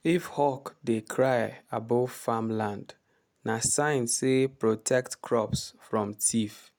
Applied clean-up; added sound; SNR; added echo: none; none; none; none.